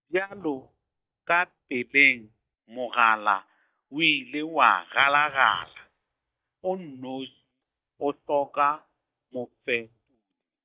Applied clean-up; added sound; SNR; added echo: neural mask model DeepFilterNet 3.